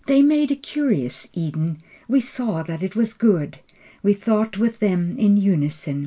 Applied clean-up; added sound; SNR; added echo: none; none; none; none.